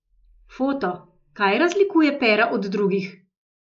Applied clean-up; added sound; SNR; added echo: neural mask model Resemble Enhance denoiser.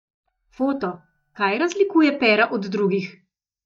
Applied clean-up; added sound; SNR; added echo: neural mask model DeepFilterNet 3.